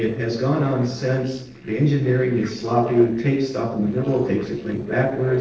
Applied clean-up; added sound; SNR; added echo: neural separator model SepFormer DNS4.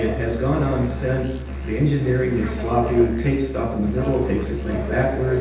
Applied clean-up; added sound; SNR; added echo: none; Musical instrument; 8 dB; reverberation time 0.9 s.